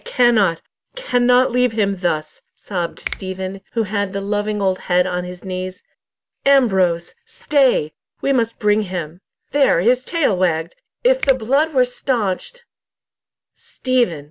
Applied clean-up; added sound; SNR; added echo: none; Finger snapping; 15 dB; none.